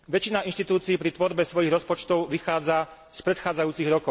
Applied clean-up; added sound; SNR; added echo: none; none; none; none.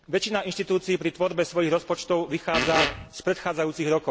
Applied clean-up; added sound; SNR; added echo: none; Fart; 0 dB; none.